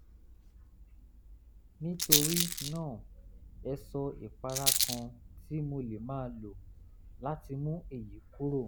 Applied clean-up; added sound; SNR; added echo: none; Rattle; -2 dB; none.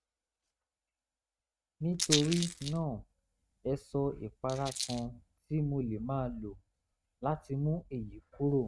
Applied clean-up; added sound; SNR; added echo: neural mask model RNNoise.